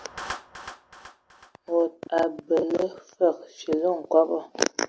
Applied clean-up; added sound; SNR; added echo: none; Clapping; 19 dB; none.